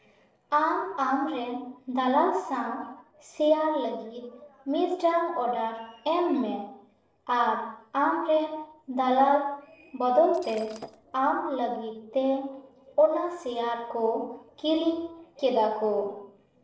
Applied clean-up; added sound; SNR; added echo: neural separator model SepFormer DNS4.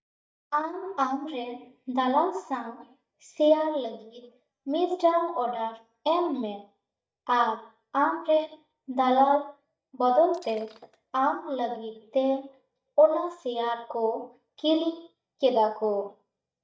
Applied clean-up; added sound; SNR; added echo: neural mask model DeepFilterNet 3.